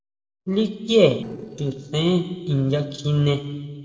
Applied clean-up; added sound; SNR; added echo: neural separator model SepFormer DNS4.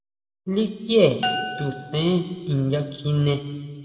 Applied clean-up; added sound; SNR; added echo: none; Glass; 3 dB; reverberation time 1.9 s.